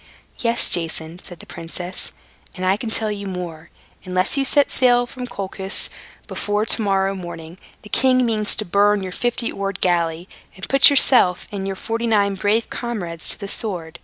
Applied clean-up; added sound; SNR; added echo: none; none; none; none.